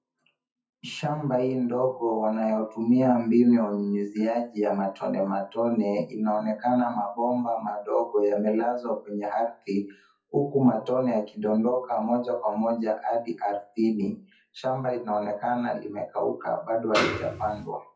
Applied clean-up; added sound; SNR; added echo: classical method WPE with log-MMSE.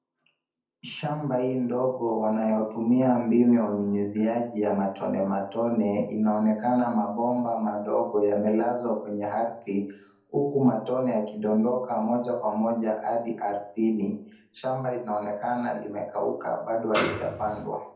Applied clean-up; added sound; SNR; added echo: none; Snare drum; 4 dB; reverberation time 0.5 s.